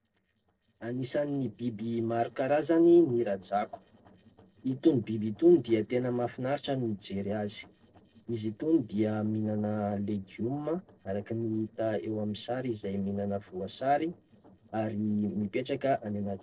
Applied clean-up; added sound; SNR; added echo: neural separator model SepFormer DNS4.